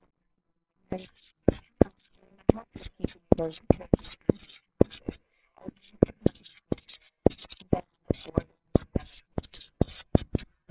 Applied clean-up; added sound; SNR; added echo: neural separator model SepFormer WHAMR!.